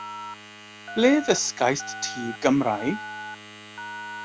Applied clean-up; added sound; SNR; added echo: none; Domestic sounds, home sounds + Telephone; 12 dB; none.